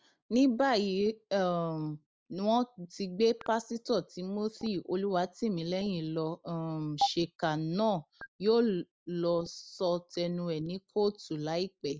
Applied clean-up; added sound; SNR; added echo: neural mask model Resemble Enhance denoiser.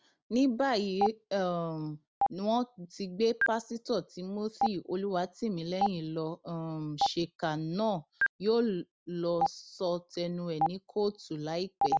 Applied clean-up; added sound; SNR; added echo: none; Stream; 4 dB; none.